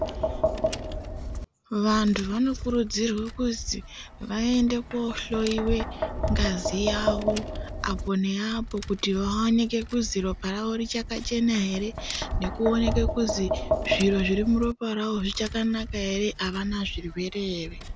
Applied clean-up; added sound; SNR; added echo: none; Tap; 5 dB; none.